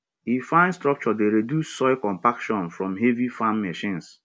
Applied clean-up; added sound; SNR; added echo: none; none; none; none.